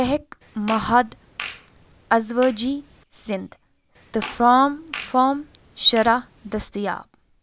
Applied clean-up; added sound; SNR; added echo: none; Fart; 16 dB; none.